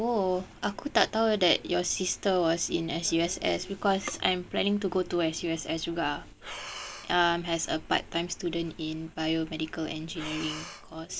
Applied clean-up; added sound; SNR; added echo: none; Breathing; 13 dB; none.